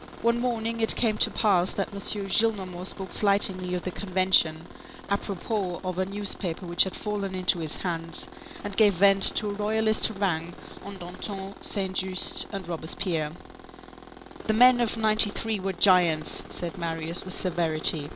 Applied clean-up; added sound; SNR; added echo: none; Tools; 16 dB; none.